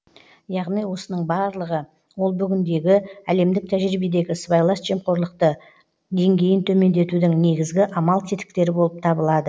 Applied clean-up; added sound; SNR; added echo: none; none; none; none.